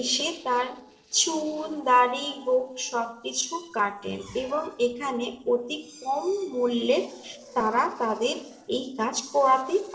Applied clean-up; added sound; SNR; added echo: neural separator model SepFormer DNS4.